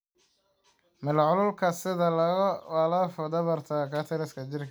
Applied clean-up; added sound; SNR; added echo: none; none; none; none.